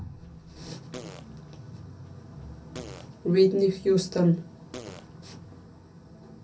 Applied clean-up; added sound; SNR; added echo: none; Fart; 19 dB; reverberation time 0.3 s.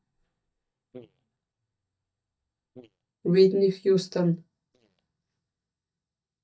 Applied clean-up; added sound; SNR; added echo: neural mask model DeepFilterNet 3.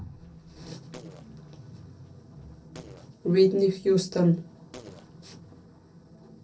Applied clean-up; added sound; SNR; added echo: neural separator model SepFormer DNS4.